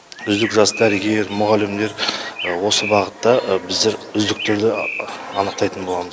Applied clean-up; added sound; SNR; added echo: none; Bird; 12 dB; none.